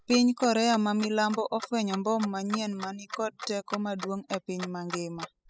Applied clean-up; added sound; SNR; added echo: classical method spectral subtraction.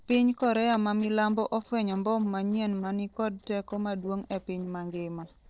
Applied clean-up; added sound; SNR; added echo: neural separator model SepFormer DNS4.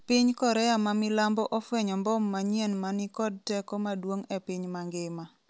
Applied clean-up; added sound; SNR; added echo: none; none; none; none.